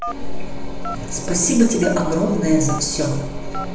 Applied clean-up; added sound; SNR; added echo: none; Telephone; 15 dB; reverberation time 0.9 s.